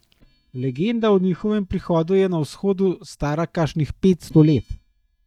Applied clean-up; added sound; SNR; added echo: neural mask model DeepFilterNet 3.